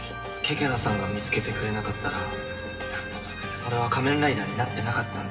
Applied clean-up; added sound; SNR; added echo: none; none; none; reverberation time 2.9 s.